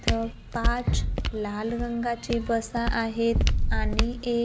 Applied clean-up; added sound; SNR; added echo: none; Thump, thud + Walk, footsteps; -2 dB; none.